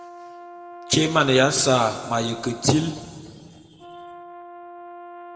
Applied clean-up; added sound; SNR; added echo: none; Brass instrument; 17 dB; reverberation time 1.9 s.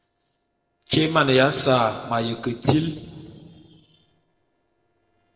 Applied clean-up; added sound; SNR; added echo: neural separator model SepFormer DNS4.